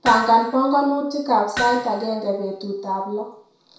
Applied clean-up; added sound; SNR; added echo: none; Hammer; 11 dB; reverberation time 0.6 s.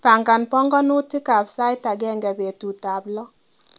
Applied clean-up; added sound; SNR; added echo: none; none; none; none.